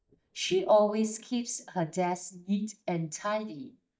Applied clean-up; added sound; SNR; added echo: neural mask model DeepFilterNet 3.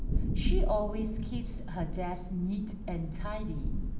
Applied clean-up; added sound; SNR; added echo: none; Thunder; -4 dB; reverberation time 1.9 s.